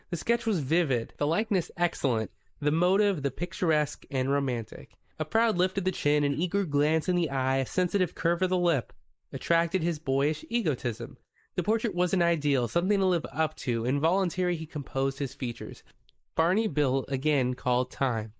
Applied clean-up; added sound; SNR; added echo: neural mask model Resemble Enhance denoiser.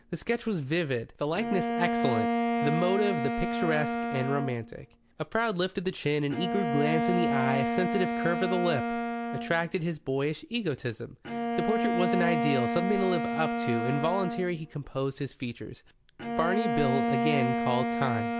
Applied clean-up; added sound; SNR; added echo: none; Bowed string instrument; 0 dB; none.